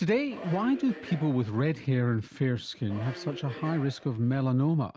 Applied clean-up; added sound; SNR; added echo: none; Subway, metro, underground; 17 dB; none.